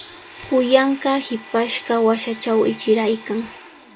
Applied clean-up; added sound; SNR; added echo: none; Domestic sounds, home sounds; 19 dB; none.